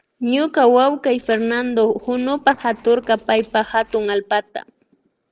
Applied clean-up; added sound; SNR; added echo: neural separator model SepFormer DNS4.